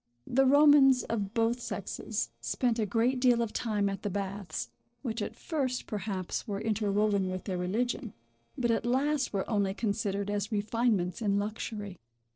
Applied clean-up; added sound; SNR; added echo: neural separator model SepFormer DNS4.